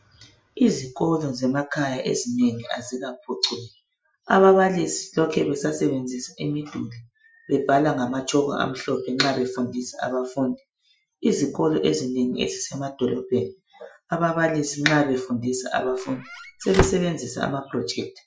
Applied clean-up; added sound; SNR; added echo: classical method Wiener filter.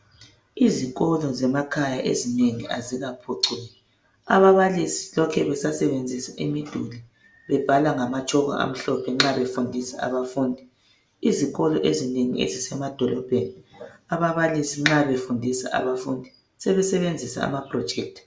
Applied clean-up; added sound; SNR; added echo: none; none; none; none.